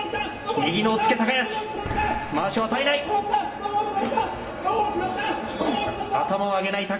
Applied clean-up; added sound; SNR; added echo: none; Shatter; 19 dB; reverberation time 2.4 s.